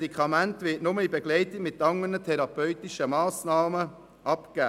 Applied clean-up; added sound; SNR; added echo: none; none; none; none.